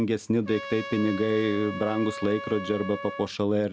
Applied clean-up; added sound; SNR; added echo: none; Trumpet; 11 dB; none.